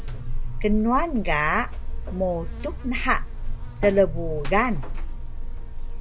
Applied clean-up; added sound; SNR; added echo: none; Buzz; 1 dB; none.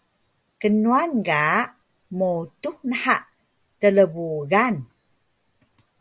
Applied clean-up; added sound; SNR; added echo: none; none; none; none.